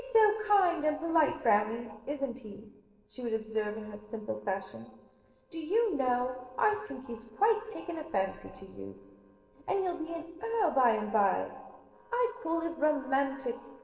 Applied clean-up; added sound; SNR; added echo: neural separator model SepFormer DNS4.